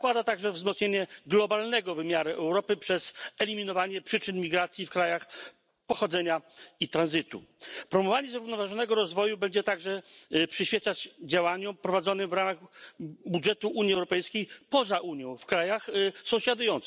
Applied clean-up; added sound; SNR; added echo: none; none; none; none.